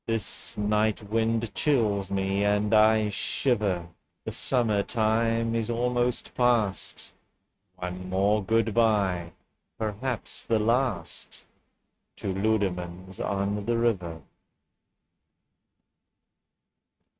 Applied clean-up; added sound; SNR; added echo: neural mask model RNNoise.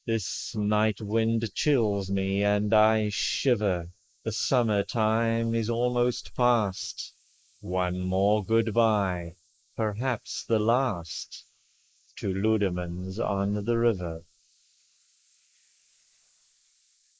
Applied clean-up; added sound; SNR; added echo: neural mask model Resemble Enhance denoiser.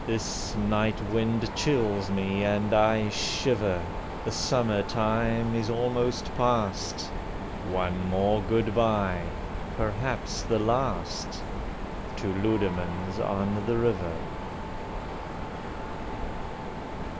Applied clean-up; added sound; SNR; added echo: none; Mechanisms; 5 dB; none.